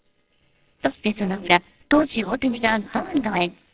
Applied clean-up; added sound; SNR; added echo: neural separator model SepFormer WHAMR!.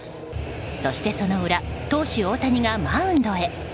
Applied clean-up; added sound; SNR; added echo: none; none; none; none.